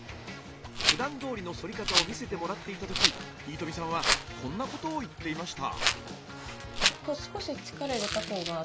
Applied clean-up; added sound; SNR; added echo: none; Rattle; -2 dB; none.